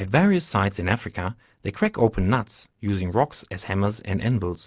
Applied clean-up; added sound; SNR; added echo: none; none; none; none.